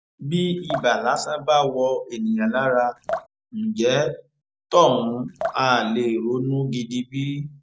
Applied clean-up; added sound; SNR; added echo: none; Drip; 14 dB; none.